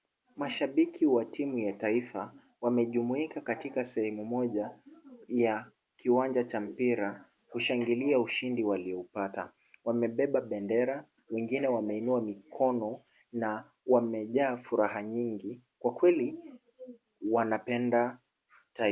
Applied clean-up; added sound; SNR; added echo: none; none; none; none.